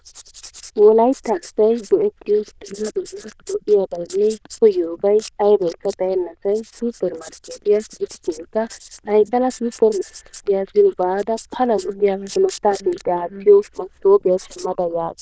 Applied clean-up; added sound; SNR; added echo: neural diffusion model UNIVERSE++.